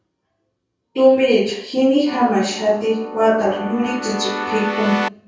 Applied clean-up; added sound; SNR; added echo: none; Keyboard (musical); 8 dB; reverberation time 0.6 s.